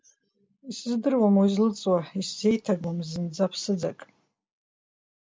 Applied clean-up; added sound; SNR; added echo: none; none; none; none.